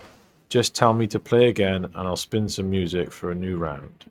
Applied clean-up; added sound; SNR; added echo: neural mask model RNNoise.